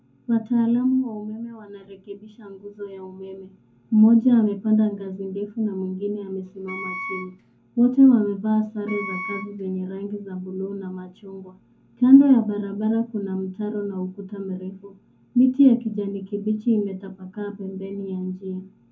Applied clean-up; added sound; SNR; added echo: none; Wind instrument, woodwind instrument; 11 dB; reverberation time 0.3 s.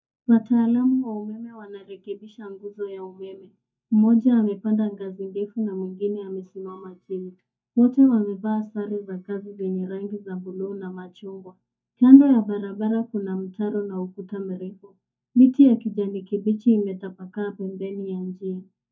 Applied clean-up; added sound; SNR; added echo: neural mask model DeepFilterNet 3.